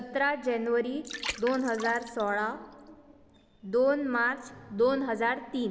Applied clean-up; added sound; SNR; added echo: none; Water; 14 dB; none.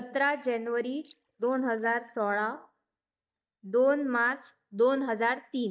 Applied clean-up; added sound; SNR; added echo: neural mask model DeepFilterNet 3.